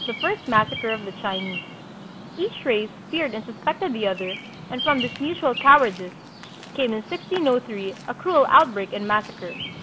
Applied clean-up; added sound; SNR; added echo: none; Bird vocalization, bird call, bird song; 12 dB; none.